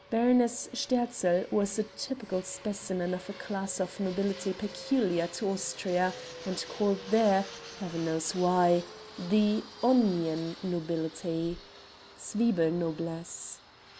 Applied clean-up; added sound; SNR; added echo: none; Fixed-wing aircraft, airplane; 17 dB; none.